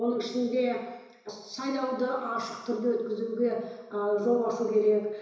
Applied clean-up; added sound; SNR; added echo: none; none; none; reverberation time 1.0 s.